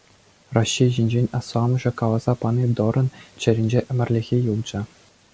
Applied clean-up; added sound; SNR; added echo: none; none; none; none.